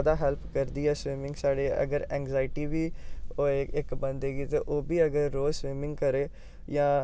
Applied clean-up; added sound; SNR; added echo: none; none; none; none.